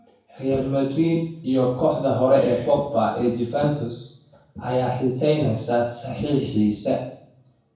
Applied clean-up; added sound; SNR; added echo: none; none; none; reverberation time 0.6 s.